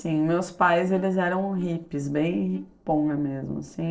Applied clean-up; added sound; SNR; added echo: neural separator model SepFormer DNS4.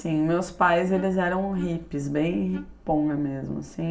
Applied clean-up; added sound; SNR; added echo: none; Wind instrument, woodwind instrument; 17 dB; reverberation time 0.5 s.